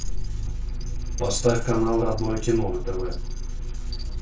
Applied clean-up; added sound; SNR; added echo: neural separator model SepFormer DNS4.